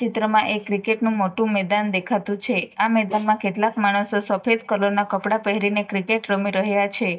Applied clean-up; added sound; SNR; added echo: neural mask model DeepFilterNet 3.